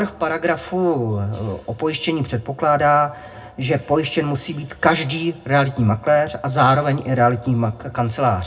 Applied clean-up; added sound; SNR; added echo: none; none; none; reverberation time 0.2 s.